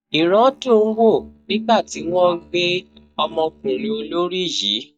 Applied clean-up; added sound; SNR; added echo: neural mask model DeepFilterNet 3.